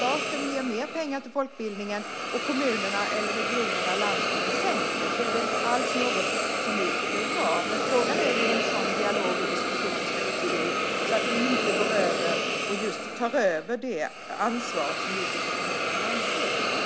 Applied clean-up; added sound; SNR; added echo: none; Hiss; -3 dB; none.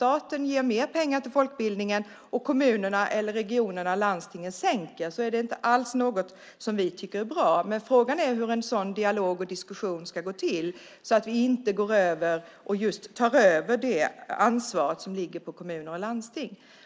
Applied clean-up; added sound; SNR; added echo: none; none; none; none.